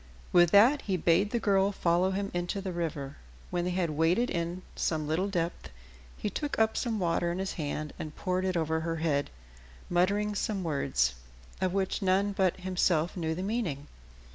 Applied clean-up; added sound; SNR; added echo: none; none; none; none.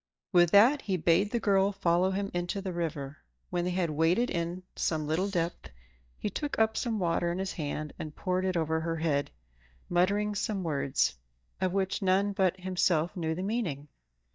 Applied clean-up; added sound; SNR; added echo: neural mask model DeepFilterNet 3.